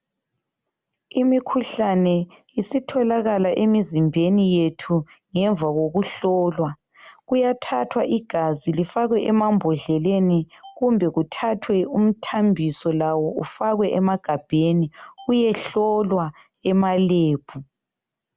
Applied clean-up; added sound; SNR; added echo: none; none; none; none.